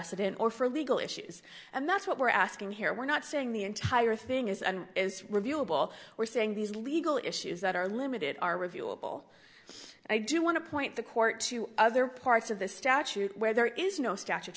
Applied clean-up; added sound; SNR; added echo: none; none; none; none.